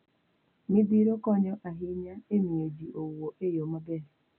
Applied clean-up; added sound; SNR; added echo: none; none; none; none.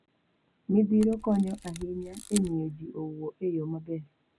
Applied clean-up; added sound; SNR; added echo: none; Camera; 14 dB; none.